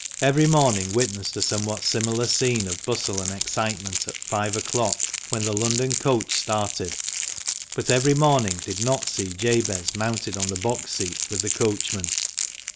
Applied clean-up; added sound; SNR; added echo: none; Crackle; 4 dB; none.